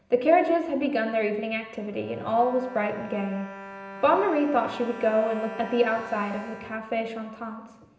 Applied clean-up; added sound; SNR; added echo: none; Bowed string instrument; 17 dB; reverberation time 0.9 s.